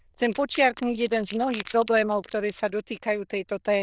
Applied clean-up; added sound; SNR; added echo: neural diffusion model UNIVERSE++.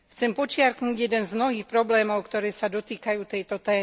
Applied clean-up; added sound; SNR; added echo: none; none; none; none.